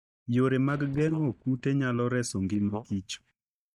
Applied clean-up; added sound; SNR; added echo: neural mask model DeepFilterNet 3.